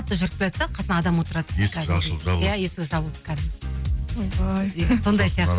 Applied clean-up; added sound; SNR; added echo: none; none; none; none.